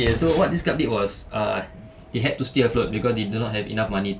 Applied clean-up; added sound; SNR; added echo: none; Fireworks; 13 dB; none.